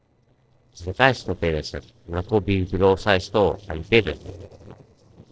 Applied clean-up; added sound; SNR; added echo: neural separator model SepFormer DNS4.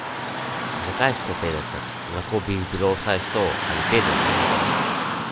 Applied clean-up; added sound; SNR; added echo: none; Car passing by / Traffic noise, roadway noise; -1 dB; none.